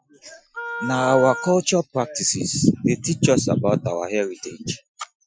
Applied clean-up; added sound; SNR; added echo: classical method Wiener filter.